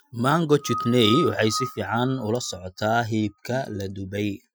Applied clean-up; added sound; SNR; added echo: classical method Wiener filter.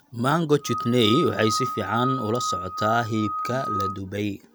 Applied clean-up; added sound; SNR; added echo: none; Screech / Glass; 5 dB; none.